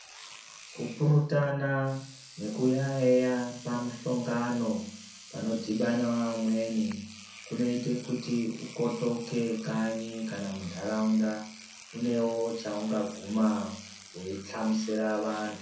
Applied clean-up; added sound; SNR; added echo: none; Engine / Domestic sounds, home sounds; 18 dB; reverberation time 0.5 s.